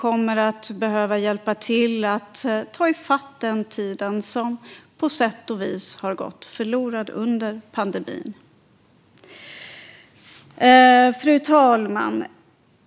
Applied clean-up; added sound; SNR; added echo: none; none; none; none.